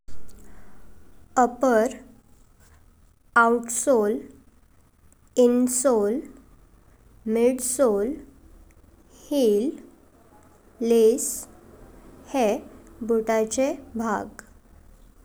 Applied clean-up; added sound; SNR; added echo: none; none; none; none.